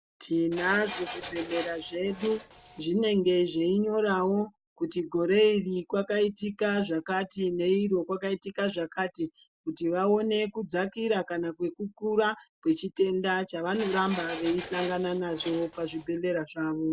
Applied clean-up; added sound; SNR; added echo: none; Printer; 10 dB; none.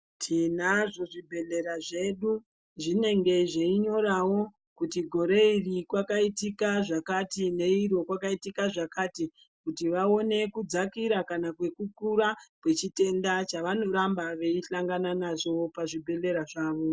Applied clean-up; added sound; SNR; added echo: none; none; none; none.